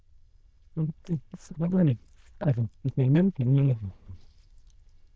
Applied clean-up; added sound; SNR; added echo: neural diffusion model UNIVERSE++.